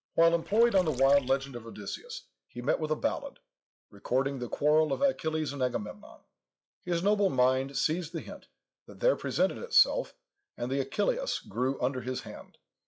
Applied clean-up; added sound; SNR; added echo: classical method log-MMSE.